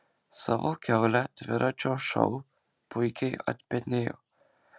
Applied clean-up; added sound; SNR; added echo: none; none; none; none.